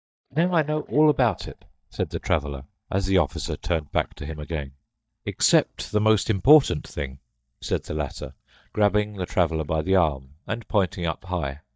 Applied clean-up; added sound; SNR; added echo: neural mask model DeepFilterNet 3.